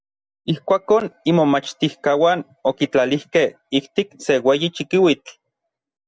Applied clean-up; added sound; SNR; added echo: none; none; none; none.